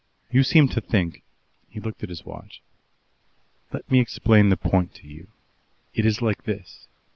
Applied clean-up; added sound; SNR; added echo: none; none; none; none.